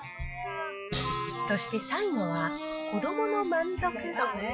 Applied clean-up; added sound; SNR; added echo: classical method log-MMSE.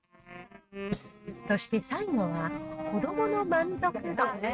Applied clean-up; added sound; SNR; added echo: neural mask model RNNoise.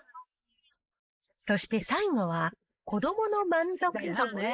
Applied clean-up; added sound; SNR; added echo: neural mask model Resemble Enhance denoiser.